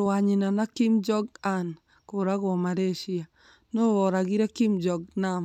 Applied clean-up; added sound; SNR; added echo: none; none; none; none.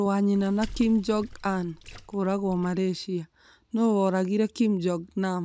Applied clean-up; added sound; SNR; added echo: none; Water / Splash, splatter; 18 dB; none.